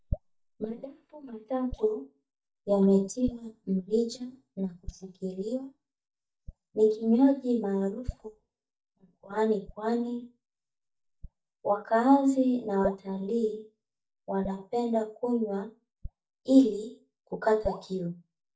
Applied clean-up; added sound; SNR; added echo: neural mask model DeepFilterNet 3.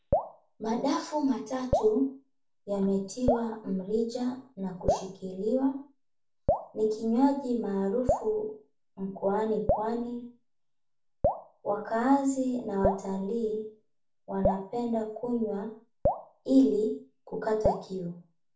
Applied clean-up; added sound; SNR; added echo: none; Drip; 5 dB; reverberation time 0.4 s.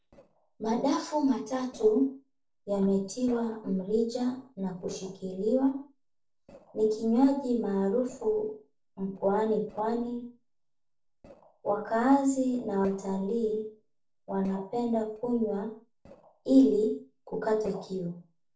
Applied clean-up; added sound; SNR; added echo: neural separator model SepFormer DNS4.